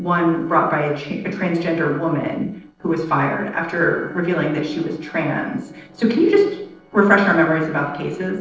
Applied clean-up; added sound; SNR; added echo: neural separator model SepFormer DNS4.